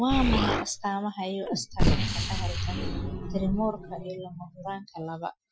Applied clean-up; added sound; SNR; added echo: classical method Wiener filter.